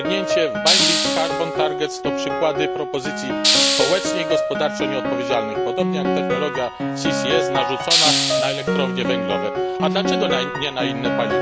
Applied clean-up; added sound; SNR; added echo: none; Hiss + Piano; -4 dB; none.